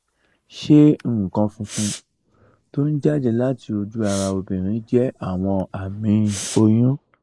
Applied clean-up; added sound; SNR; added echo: neural mask model Resemble Enhance denoiser.